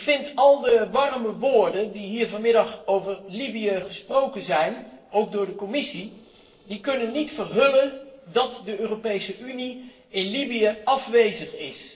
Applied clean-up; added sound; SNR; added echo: neural separator model SepFormer DNS4.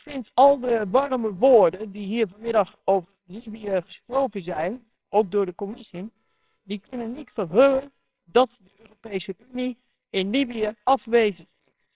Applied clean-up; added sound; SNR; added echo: neural separator model SepFormer WHAMR!.